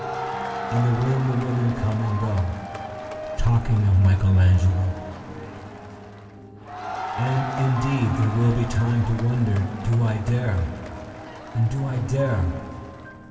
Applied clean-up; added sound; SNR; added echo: none; Crowd; 13 dB; reverberation time 2.9 s.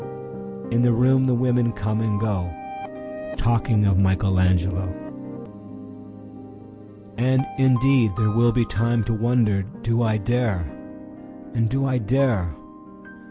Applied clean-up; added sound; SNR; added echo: none; none; none; none.